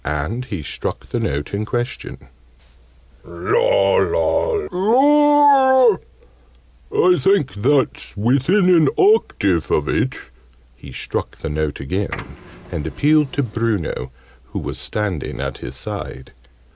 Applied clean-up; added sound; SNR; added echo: none; Printer; 18 dB; none.